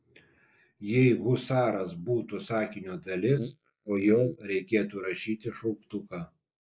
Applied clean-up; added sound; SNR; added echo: neural mask model Resemble Enhance denoiser.